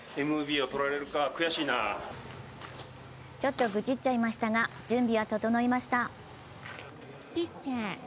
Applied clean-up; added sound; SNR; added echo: none; none; none; none.